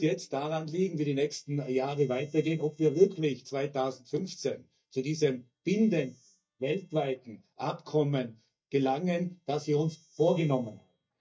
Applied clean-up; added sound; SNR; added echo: neural mask model DeepFilterNet 3.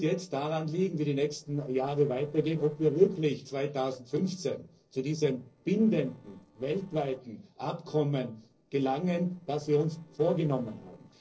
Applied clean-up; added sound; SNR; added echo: neural separator model SepFormer DNS4.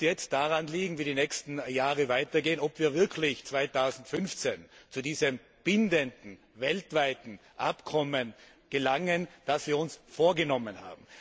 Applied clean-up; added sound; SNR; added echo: none; none; none; none.